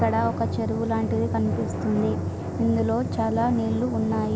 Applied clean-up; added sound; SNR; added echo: none; Drum; 3 dB; none.